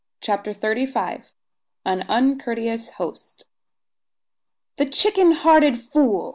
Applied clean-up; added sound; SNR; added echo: none; none; none; none.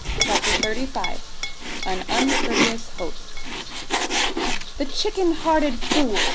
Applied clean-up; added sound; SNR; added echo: none; Frying (food) + Chink, clink; -3 dB; none.